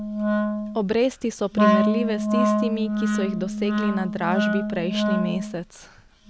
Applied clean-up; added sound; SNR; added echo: none; Wind instrument, woodwind instrument; -3 dB; none.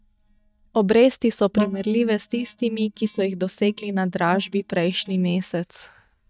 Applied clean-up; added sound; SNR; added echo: neural mask model DeepFilterNet 3.